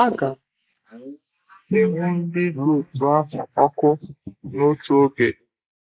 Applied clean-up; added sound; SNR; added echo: neural mask model Resemble Enhance denoiser.